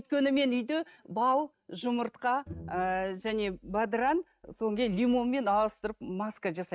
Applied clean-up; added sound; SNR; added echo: neural mask model RNNoise.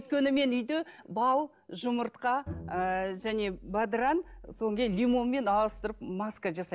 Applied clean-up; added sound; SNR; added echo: none; Bowed string instrument; 17 dB; none.